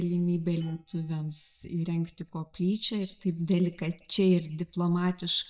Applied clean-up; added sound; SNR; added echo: neural mask model DeepFilterNet 3.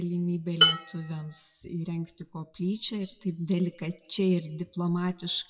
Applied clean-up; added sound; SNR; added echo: classical method WPE with log-MMSE.